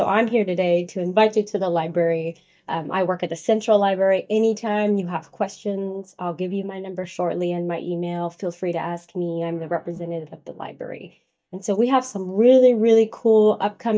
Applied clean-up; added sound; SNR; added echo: neural mask model DeepFilterNet 3.